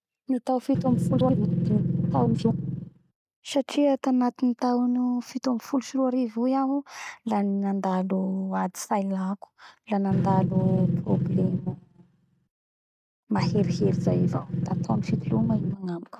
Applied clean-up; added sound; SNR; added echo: neural mask model RNNoise.